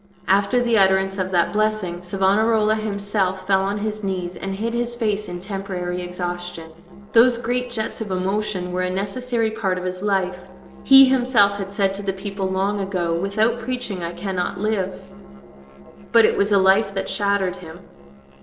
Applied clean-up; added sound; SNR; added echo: neural separator model SepFormer DNS4.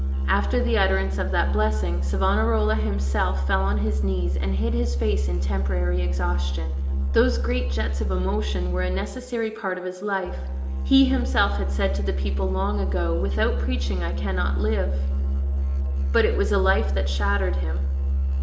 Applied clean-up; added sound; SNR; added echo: none; Musical instrument; -3 dB; reverberation time 1.1 s.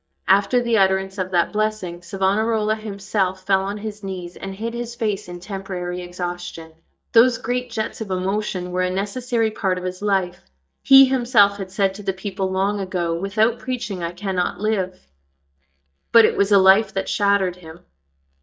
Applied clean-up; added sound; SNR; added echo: neural mask model DeepFilterNet 3.